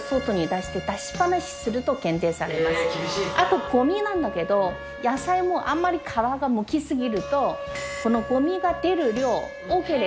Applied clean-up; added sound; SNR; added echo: none; Wind instrument, woodwind instrument; 12 dB; none.